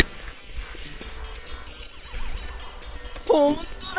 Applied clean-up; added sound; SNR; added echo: neural separator model SepFormer WHAM!.